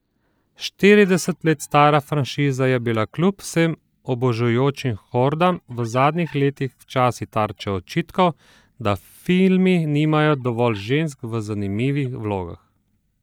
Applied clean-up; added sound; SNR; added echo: neural mask model DeepFilterNet 3.